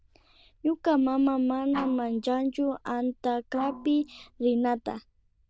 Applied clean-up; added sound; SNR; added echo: neural diffusion model UNIVERSE++.